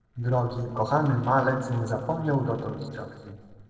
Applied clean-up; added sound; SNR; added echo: neural separator model SepFormer DNS4.